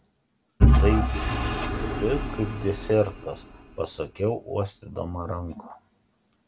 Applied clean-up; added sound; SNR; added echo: none; Engine / Vehicle; -3 dB; none.